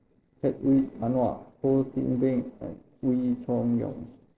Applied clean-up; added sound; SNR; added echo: neural separator model SepFormer DNS4.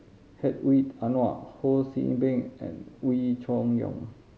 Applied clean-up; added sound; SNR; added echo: none; none; none; none.